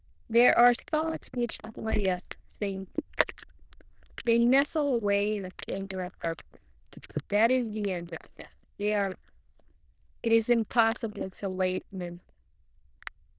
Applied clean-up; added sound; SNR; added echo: neural diffusion model UNIVERSE++.